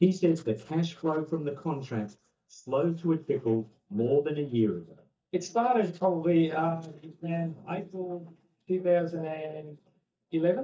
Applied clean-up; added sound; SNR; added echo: neural mask model DeepFilterNet 3.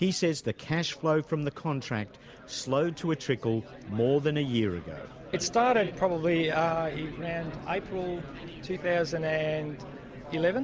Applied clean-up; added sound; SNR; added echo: none; none; none; none.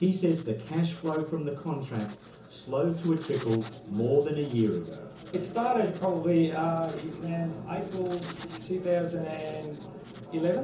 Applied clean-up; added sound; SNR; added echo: none; Writing; 19 dB; reverberation time 0.6 s.